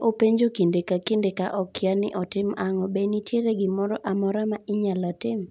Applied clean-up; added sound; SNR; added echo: none; none; none; none.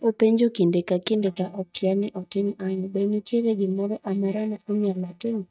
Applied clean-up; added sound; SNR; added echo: neural mask model DeepFilterNet 3.